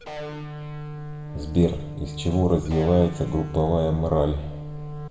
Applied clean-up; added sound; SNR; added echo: none; Electric guitar; 10 dB; reverberation time 0.7 s.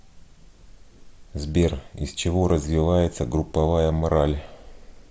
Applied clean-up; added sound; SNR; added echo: none; none; none; none.